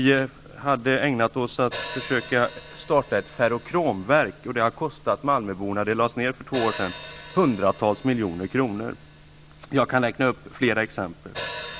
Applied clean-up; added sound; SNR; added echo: none; Hi-hat; 12 dB; none.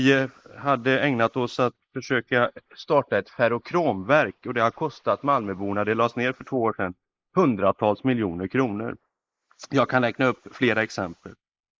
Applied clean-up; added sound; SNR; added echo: neural mask model Resemble Enhance denoiser.